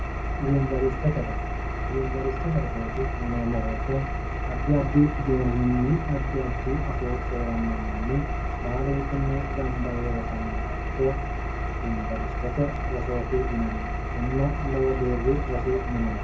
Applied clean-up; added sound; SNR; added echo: none; Engine; 0 dB; reverberation time 0.4 s.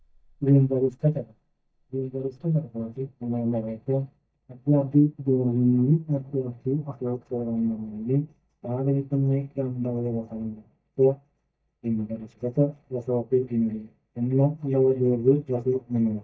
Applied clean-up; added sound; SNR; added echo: neural mask model DeepFilterNet 3.